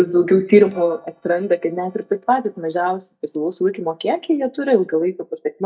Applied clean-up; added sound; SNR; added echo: neural mask model DeepFilterNet 3.